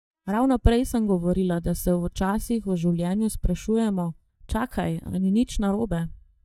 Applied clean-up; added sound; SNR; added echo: neural mask model DeepFilterNet 3.